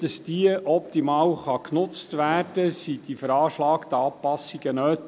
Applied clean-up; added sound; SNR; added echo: none; none; none; none.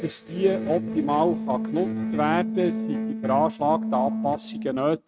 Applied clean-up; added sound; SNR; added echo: neural mask model RNNoise.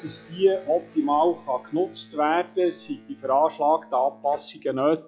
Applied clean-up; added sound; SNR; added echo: classical method log-MMSE.